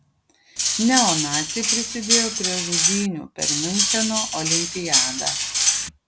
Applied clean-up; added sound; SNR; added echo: none; Cutlery, silverware; -5 dB; none.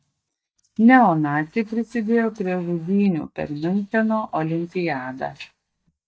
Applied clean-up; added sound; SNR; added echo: neural mask model DeepFilterNet 3.